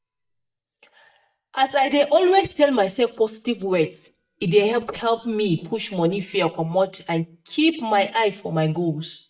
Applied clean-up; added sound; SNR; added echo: neural mask model DeepFilterNet 3.